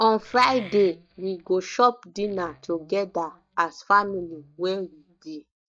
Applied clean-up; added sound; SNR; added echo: neural mask model DeepFilterNet 3.